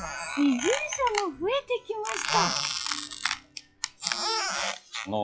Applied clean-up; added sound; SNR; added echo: classical method log-MMSE.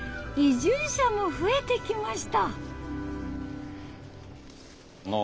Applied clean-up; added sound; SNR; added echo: none; none; none; none.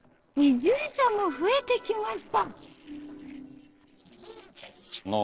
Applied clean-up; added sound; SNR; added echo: neural separator model SepFormer DNS4.